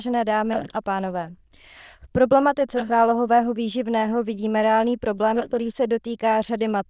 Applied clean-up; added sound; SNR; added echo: neural diffusion model UNIVERSE++.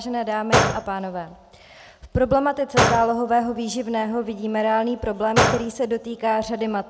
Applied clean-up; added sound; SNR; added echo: none; Gunshot, gunfire; 2 dB; none.